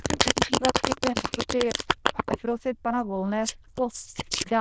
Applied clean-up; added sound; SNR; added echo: neural diffusion model UNIVERSE++.